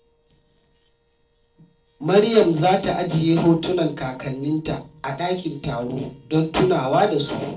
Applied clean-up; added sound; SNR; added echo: neural separator model SepFormer DNS4.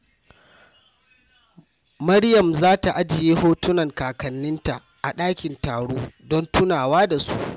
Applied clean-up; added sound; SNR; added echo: none; none; none; none.